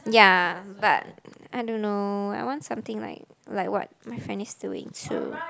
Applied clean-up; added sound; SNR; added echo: none; none; none; none.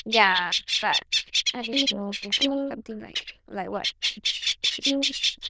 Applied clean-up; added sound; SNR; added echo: neural diffusion model UNIVERSE++.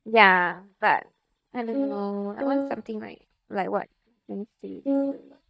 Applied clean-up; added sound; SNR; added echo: neural mask model DeepFilterNet 3.